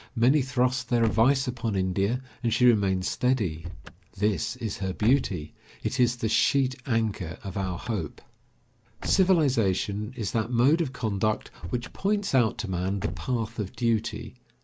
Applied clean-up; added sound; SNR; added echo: none; Slam / Car; 15 dB; none.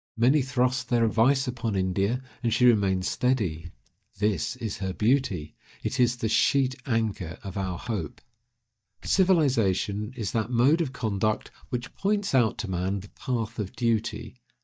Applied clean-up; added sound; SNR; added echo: neural mask model DeepFilterNet 3.